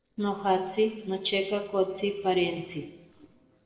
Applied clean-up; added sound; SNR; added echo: neural separator model SepFormer DNS4.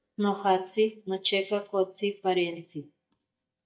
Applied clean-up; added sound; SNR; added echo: neural mask model DeepFilterNet 3.